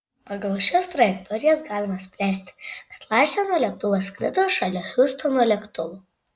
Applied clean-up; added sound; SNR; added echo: none; none; none; none.